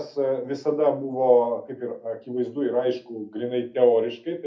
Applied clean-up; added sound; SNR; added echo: none; none; none; reverberation time 0.3 s.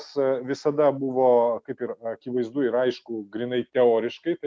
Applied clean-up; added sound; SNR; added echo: none; none; none; none.